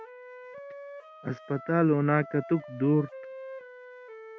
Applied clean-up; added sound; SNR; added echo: none; Wind instrument, woodwind instrument; 15 dB; none.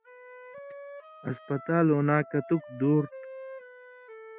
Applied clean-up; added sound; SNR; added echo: classical method spectral subtraction.